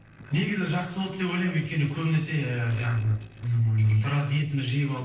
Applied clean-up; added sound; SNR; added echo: neural separator model SepFormer DNS4.